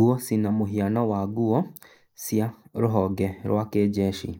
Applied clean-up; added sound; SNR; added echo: neural mask model Resemble Enhance denoiser.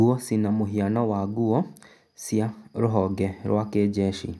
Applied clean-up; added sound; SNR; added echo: none; none; none; none.